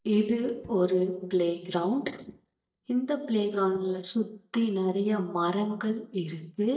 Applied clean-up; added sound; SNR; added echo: neural mask model DeepFilterNet 3.